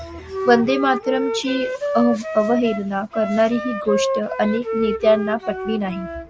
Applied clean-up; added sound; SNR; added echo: none; Wind instrument, woodwind instrument; 5 dB; none.